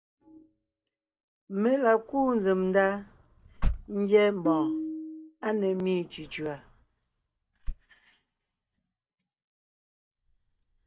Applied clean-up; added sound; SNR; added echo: neural mask model DeepFilterNet 3.